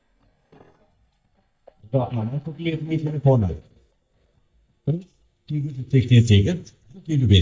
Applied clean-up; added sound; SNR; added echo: neural mask model DeepFilterNet 3.